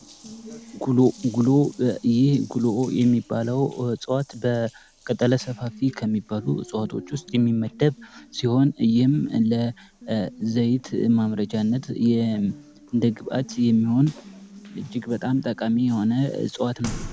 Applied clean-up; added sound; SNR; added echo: none; Water tap, faucet; 20 dB; none.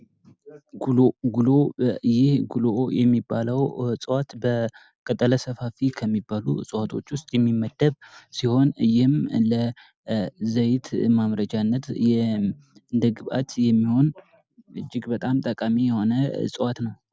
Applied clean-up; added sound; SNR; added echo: none; none; none; none.